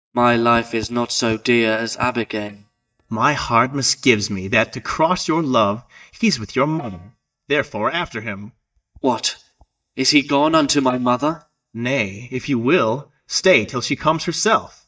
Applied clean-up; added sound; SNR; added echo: neural mask model DeepFilterNet 3.